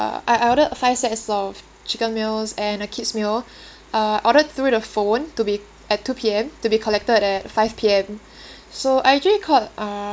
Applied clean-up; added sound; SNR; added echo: none; none; none; none.